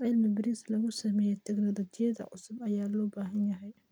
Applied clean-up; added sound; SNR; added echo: none; none; none; none.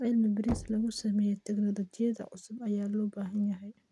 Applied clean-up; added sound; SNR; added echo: none; Knock; 15 dB; none.